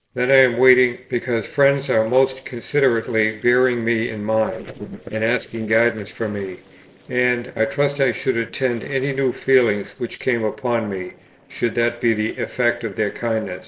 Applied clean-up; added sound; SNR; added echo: neural separator model SepFormer DNS4.